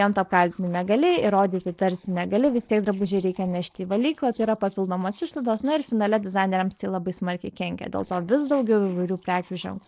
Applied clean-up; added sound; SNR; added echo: neural separator model SepFormer DNS4.